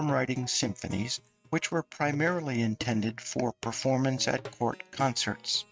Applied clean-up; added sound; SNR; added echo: neural mask model RNNoise.